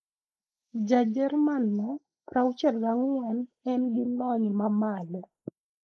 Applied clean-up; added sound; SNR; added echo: neural mask model Resemble Enhance denoiser.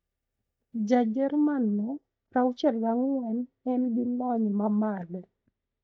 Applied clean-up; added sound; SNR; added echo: neural mask model DeepFilterNet 3.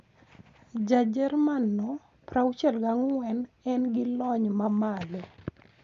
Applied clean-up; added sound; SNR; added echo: none; none; none; none.